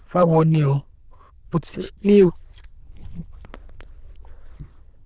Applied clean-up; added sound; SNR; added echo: neural diffusion model UNIVERSE++.